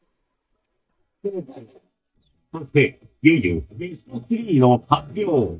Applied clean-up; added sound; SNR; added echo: neural mask model DeepFilterNet 3.